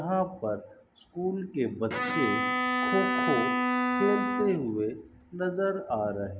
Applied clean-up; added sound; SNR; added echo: none; Bowed string instrument; -1 dB; none.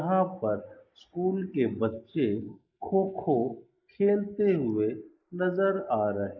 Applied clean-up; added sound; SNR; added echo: neural mask model Resemble Enhance denoiser.